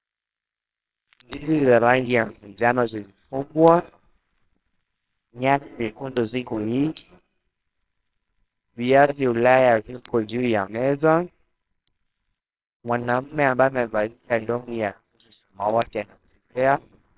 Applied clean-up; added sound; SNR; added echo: neural separator model SepFormer WHAMR!.